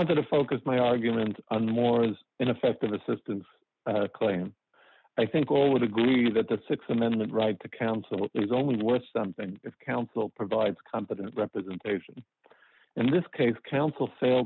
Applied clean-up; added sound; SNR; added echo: none; none; none; none.